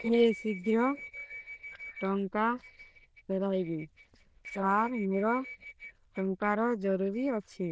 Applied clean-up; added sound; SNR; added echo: neural diffusion model UNIVERSE++.